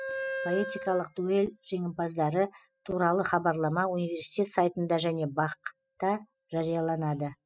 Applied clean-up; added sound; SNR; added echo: classical method spectral subtraction.